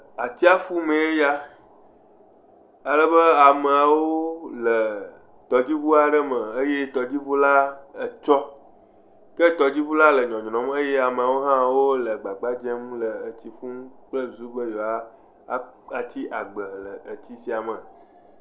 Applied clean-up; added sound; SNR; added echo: none; none; none; none.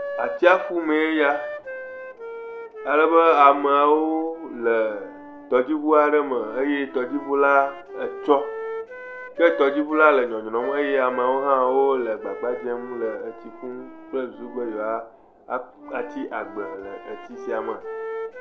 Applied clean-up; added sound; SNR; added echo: none; Wind instrument, woodwind instrument; 13 dB; none.